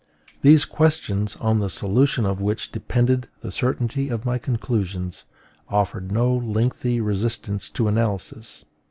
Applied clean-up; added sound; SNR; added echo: none; none; none; none.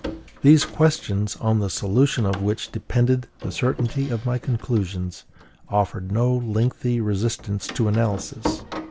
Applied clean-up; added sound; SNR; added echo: none; Door; 15 dB; none.